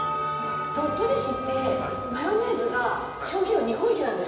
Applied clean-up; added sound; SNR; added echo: none; Wind chime; 7 dB; reverberation time 1.0 s.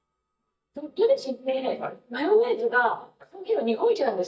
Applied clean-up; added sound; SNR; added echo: neural mask model DeepFilterNet 3.